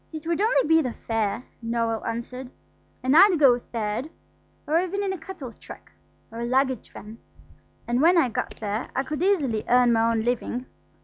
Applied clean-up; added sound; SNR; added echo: none; none; none; none.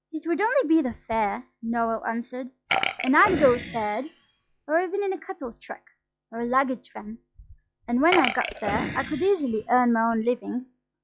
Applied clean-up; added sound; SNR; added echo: classical method log-MMSE.